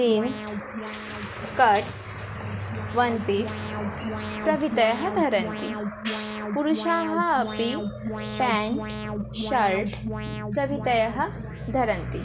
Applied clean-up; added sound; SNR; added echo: none; Alarm; 8 dB; none.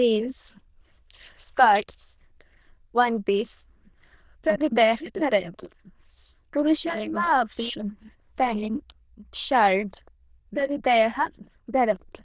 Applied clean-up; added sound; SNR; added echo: neural diffusion model UNIVERSE++.